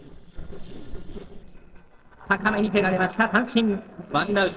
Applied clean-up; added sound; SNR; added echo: neural separator model SepFormer DNS4.